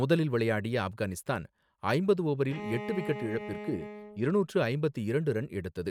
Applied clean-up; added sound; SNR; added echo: neural mask model RNNoise.